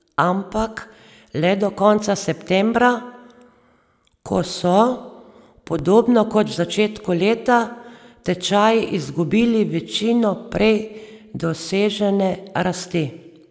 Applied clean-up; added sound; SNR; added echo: none; none; none; none.